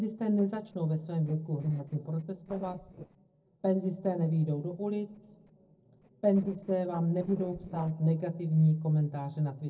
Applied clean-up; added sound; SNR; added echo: neural separator model SepFormer DNS4.